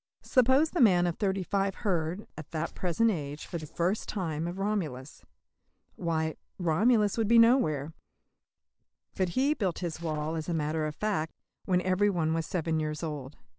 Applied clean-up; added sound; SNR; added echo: neural separator model SepFormer DNS4.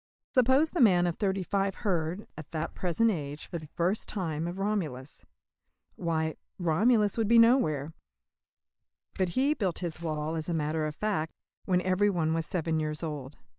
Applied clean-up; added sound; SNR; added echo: neural mask model DeepFilterNet 3.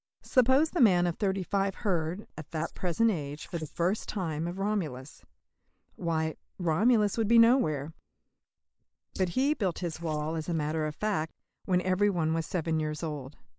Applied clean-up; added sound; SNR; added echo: neural mask model Resemble Enhance denoiser.